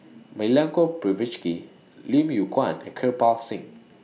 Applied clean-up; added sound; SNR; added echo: none; none; none; none.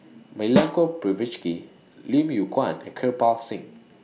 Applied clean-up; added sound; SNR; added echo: none; Snare drum; 4 dB; none.